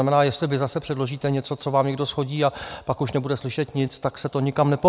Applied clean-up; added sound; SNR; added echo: none; none; none; none.